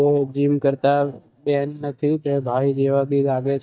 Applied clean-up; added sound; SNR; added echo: neural mask model DeepFilterNet 3.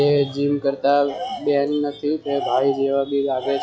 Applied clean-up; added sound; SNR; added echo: classical method log-MMSE.